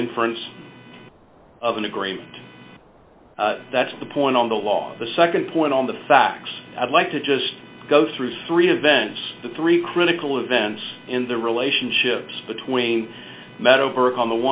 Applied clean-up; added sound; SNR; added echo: none; none; none; none.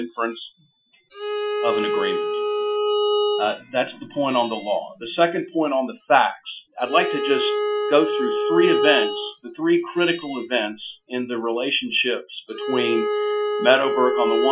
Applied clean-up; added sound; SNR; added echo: classical method Wiener filter.